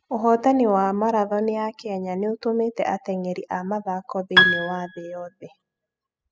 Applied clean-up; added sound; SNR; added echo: classical method spectral subtraction.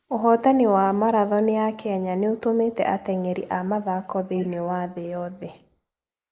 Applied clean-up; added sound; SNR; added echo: neural mask model Resemble Enhance denoiser.